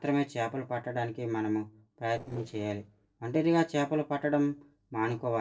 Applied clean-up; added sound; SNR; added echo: neural separator model SepFormer DNS4.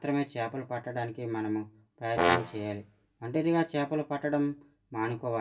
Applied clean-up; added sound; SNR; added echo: none; Brass instrument; 0 dB; reverberation time 0.2 s.